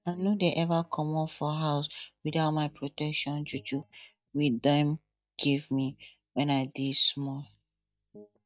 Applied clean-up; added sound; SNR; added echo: neural mask model DeepFilterNet 3.